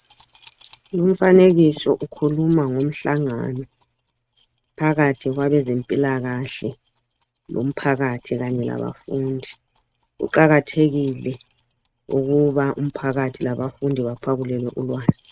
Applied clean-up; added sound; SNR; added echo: neural mask model RNNoise.